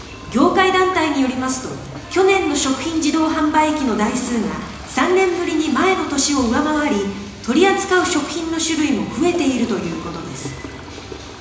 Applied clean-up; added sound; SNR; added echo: none; Toilet flush / Gurgling; 20 dB; reverberation time 1.0 s.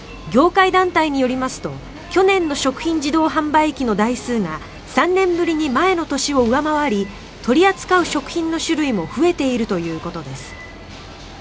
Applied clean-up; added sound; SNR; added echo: none; none; none; none.